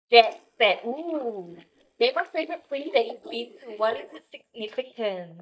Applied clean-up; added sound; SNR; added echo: neural mask model DeepFilterNet 3.